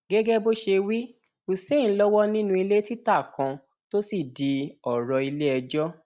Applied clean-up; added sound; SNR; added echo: none; none; none; none.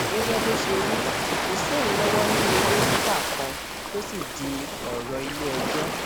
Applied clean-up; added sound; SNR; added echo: none; Ocean; -5 dB; none.